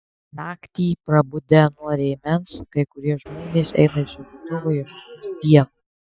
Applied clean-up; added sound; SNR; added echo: classical method Wiener filter.